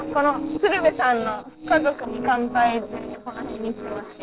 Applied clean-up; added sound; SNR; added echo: neural separator model SepFormer DNS4.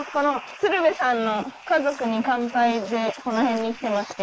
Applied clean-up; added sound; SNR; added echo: neural mask model Resemble Enhance denoiser.